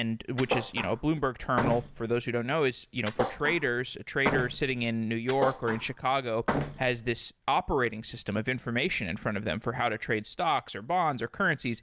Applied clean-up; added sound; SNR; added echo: none; Thump, thud; 5 dB; none.